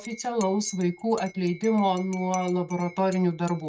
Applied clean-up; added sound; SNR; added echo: neural mask model RNNoise.